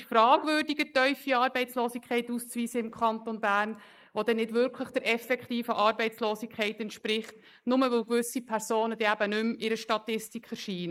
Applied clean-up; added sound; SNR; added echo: neural mask model Resemble Enhance denoiser.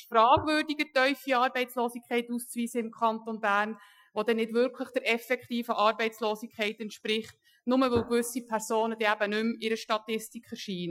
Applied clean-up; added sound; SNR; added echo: classical method Wiener filter.